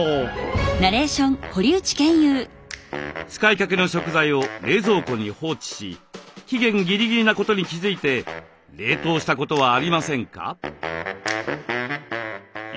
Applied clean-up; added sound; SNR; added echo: none; none; none; none.